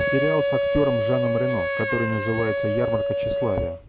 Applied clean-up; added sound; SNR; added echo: none; Wind instrument, woodwind instrument; -2 dB; none.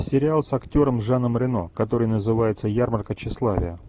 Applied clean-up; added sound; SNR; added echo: none; none; none; none.